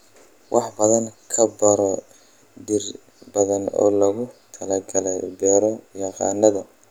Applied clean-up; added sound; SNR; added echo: none; none; none; none.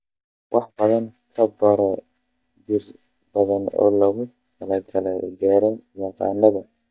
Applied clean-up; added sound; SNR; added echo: neural mask model DeepFilterNet 3.